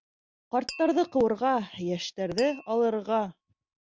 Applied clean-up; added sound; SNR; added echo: none; Tap; 19 dB; none.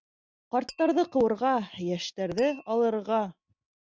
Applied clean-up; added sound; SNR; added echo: neural mask model RNNoise.